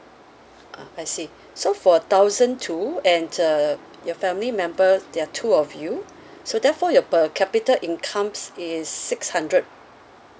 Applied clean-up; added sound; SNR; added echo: none; none; none; none.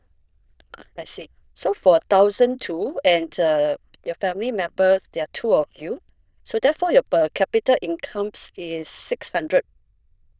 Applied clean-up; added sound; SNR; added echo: neural diffusion model UNIVERSE++.